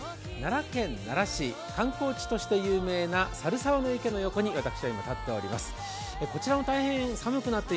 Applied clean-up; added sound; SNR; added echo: none; none; none; none.